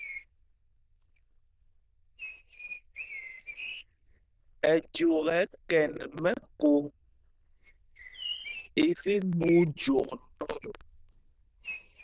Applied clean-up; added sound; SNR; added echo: neural diffusion model UNIVERSE++.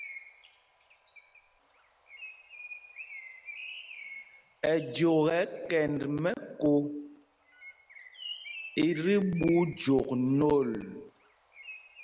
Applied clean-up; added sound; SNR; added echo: none; Bird; 17 dB; none.